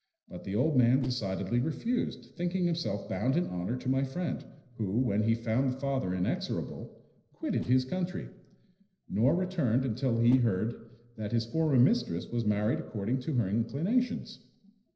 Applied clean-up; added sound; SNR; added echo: neural separator model SepFormer DNS4.